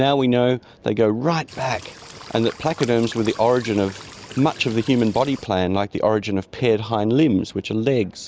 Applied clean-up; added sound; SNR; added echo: none; Cricket / Water; 18 dB; none.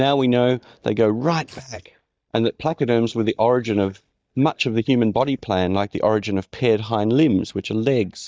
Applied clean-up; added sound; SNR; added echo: neural mask model DeepFilterNet 3.